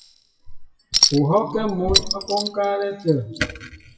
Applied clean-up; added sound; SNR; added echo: classical method WPE with log-MMSE.